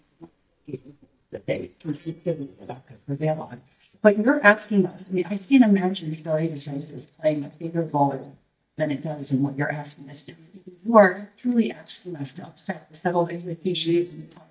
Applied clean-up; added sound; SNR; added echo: neural mask model DeepFilterNet 3.